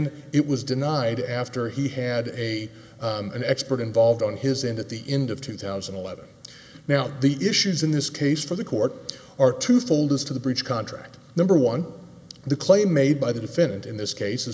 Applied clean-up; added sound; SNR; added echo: none; none; none; none.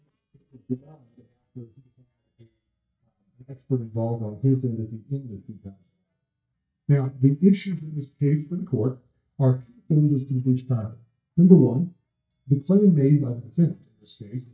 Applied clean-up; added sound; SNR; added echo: neural mask model DeepFilterNet 3.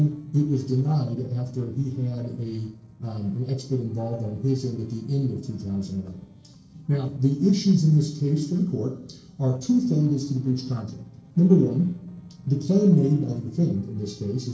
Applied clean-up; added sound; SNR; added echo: neural separator model SepFormer DNS4.